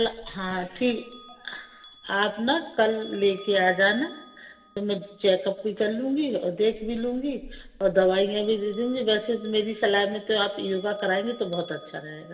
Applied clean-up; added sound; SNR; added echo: none; Bell; 19 dB; reverberation time 1.0 s.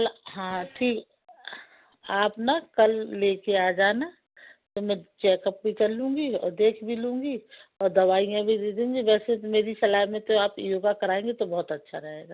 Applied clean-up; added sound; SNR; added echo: none; none; none; none.